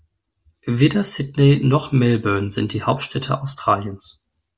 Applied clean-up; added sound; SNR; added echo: none; none; none; none.